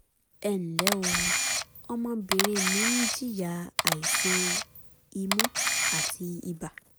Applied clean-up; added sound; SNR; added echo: none; Camera; -3 dB; none.